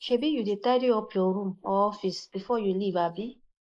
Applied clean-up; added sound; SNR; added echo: neural mask model Resemble Enhance denoiser.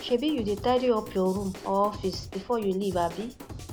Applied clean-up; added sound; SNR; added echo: none; Drum / Drum kit; 14 dB; none.